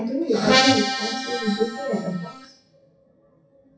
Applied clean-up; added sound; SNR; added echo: classical method WPE with log-MMSE.